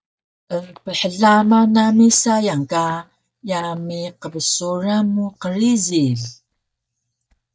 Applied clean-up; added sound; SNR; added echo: neural mask model DeepFilterNet 3.